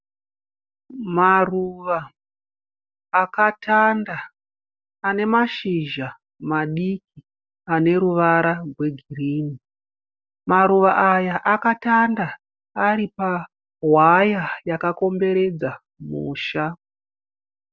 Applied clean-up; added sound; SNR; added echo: none; none; none; none.